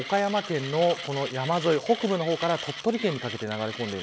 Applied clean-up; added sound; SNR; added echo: none; Mechanisms; 11 dB; none.